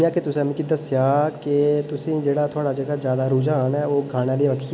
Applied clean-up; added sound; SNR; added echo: none; none; none; none.